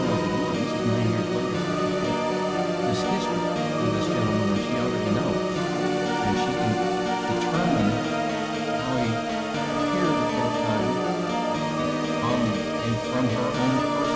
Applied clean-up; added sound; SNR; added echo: none; Organ; -4 dB; none.